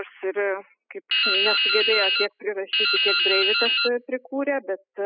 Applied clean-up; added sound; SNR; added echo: classical method spectral subtraction.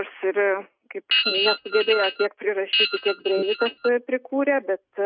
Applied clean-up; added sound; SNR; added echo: neural mask model RNNoise.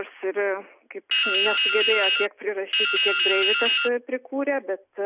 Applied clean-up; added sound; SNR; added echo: none; Drip; -5 dB; none.